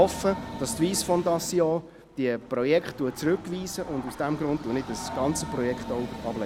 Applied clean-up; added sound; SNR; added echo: none; Train; 11 dB; none.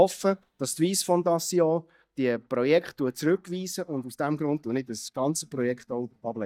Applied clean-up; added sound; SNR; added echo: neural mask model DeepFilterNet 3.